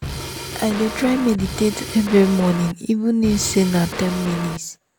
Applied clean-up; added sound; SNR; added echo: none; Drum kit; 9 dB; none.